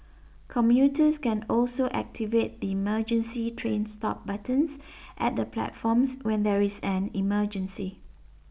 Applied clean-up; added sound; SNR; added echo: none; none; none; none.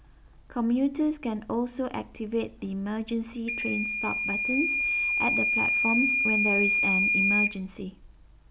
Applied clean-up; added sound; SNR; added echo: none; Microwave oven / Alarm; -2 dB; none.